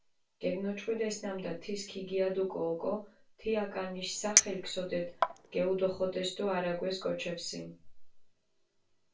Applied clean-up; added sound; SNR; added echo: none; Chink, clink; -2 dB; reverberation time 0.2 s.